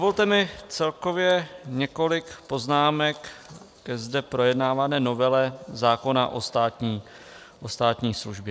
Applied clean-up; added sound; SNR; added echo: none; none; none; none.